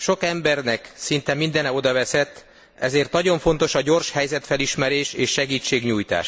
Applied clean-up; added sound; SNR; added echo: none; none; none; none.